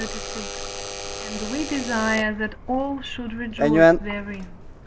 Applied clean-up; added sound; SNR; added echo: none; Alarm / Door; -3 dB; none.